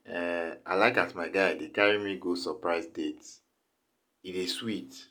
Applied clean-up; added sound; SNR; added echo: none; none; none; none.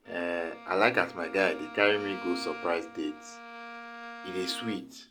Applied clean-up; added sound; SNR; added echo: none; Bowed string instrument; 13 dB; none.